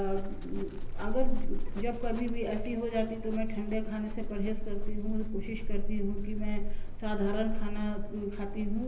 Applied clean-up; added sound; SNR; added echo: none; Livestock, farm animals, working animals; -5 dB; reverberation time 1.4 s.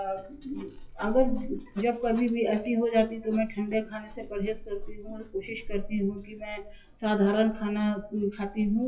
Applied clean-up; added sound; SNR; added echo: classical method WPE with log-MMSE.